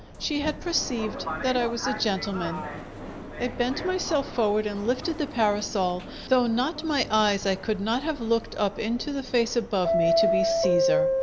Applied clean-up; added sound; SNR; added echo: none; Subway, metro, underground; 3 dB; none.